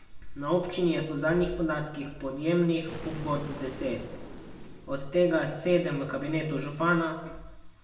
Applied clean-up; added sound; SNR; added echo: none; Explosion; 18 dB; reverberation time 0.9 s.